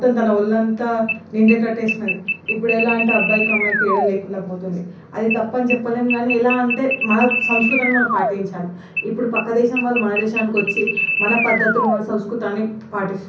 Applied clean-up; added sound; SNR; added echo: none; Alarm; 2 dB; reverberation time 0.6 s.